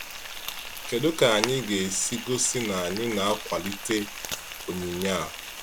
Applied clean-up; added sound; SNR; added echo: none; Frying (food); 8 dB; none.